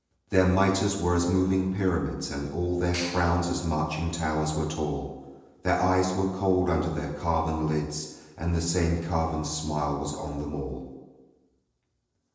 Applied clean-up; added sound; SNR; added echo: neural separator model SepFormer DNS4.